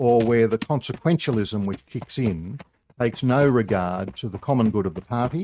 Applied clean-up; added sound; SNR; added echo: neural mask model RNNoise.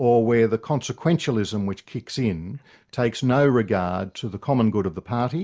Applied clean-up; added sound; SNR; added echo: none; none; none; none.